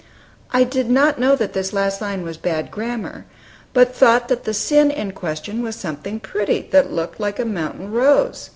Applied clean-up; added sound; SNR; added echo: none; none; none; none.